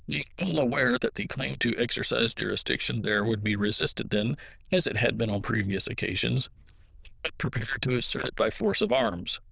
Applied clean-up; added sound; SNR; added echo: neural diffusion model UNIVERSE++.